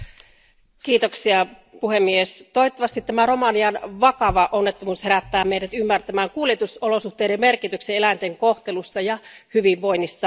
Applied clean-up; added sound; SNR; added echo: none; none; none; none.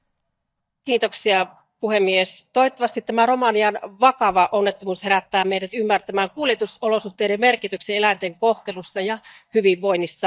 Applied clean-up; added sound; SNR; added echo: neural mask model DeepFilterNet 3.